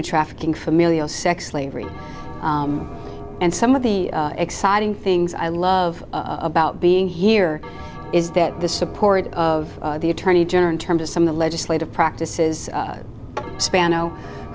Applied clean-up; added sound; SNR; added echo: none; Bell; 20 dB; none.